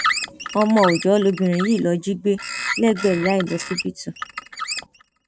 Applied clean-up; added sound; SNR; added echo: neural mask model RNNoise.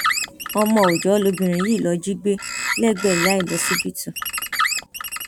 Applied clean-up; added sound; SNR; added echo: none; Bird; 5 dB; none.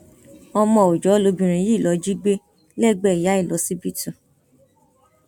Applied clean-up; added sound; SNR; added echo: none; none; none; none.